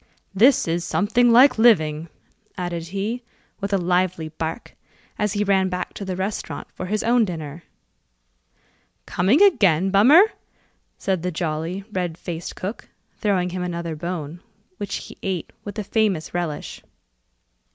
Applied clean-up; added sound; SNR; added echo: none; none; none; none.